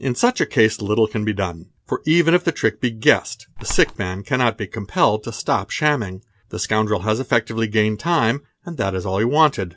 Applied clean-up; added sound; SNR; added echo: none; Bird; 3 dB; none.